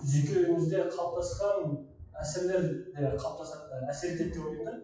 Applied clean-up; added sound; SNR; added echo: classical method WPE with log-MMSE.